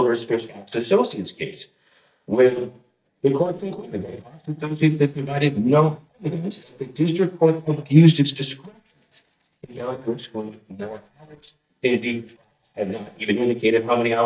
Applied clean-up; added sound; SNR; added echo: neural mask model DeepFilterNet 3.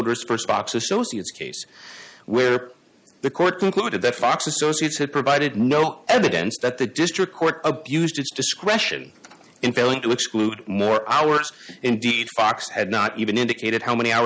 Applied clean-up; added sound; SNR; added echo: none; none; none; none.